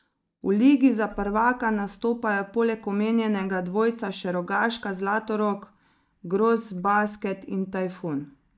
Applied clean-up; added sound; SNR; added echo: neural mask model DeepFilterNet 3.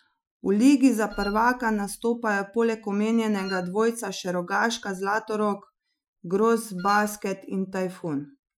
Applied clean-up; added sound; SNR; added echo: classical method Wiener filter.